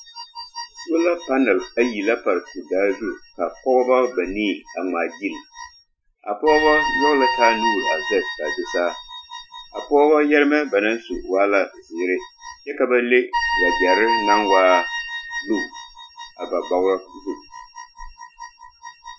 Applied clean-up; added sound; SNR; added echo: classical method Wiener filter.